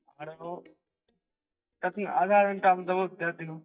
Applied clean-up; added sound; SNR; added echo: neural mask model DeepFilterNet 3.